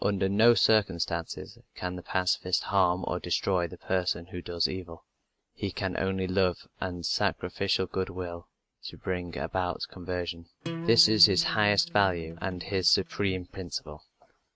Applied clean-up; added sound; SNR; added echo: neural mask model RNNoise.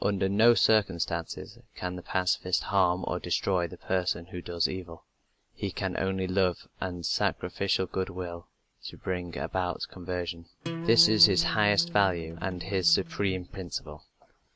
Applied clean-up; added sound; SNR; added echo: none; Acoustic guitar; 10 dB; none.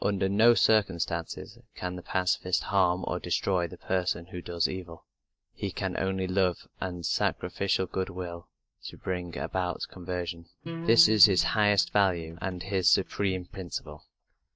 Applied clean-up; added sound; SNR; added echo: neural mask model DeepFilterNet 3.